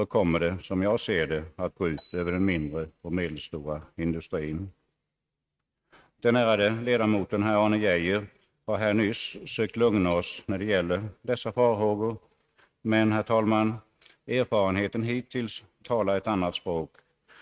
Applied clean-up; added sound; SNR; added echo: neural mask model RNNoise.